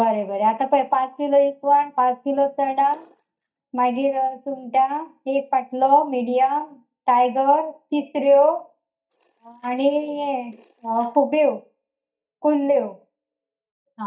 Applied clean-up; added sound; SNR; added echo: neural mask model DeepFilterNet 3.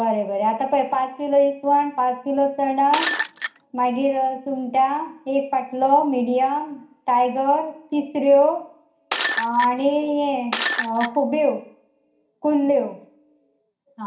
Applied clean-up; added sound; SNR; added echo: none; Shatter; 4 dB; reverberation time 0.5 s.